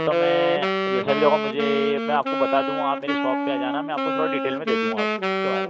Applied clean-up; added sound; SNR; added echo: none; Wind instrument, woodwind instrument; -1 dB; none.